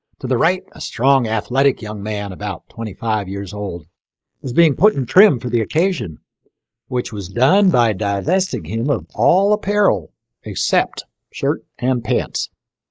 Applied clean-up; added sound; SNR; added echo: neural mask model Resemble Enhance denoiser.